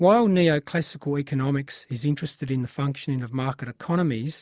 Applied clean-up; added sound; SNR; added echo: none; none; none; none.